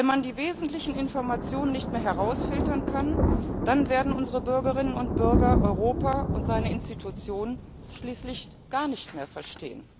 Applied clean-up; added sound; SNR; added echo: none; Thunder; 0 dB; none.